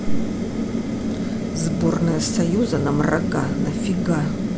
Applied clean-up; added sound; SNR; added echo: none; none; none; none.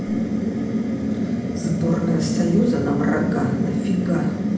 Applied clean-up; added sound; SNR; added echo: none; none; none; reverberation time 0.8 s.